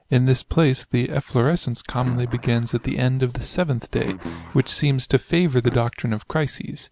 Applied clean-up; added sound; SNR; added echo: none; Guitar; 16 dB; none.